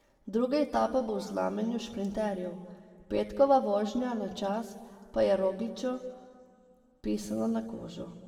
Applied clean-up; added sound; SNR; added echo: none; none; none; reverberation time 1.6 s.